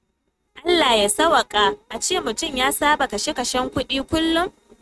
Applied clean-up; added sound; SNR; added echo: neural mask model RNNoise.